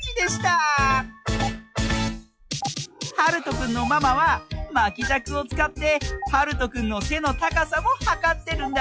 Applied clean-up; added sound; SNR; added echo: classical method log-MMSE.